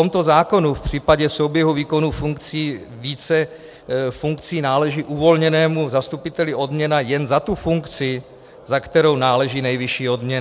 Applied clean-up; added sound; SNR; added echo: none; none; none; none.